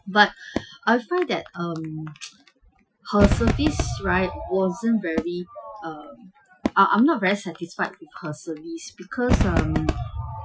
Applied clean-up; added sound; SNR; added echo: classical method Wiener filter.